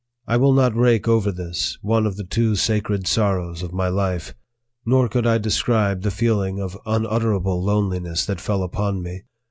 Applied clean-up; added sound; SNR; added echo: none; none; none; none.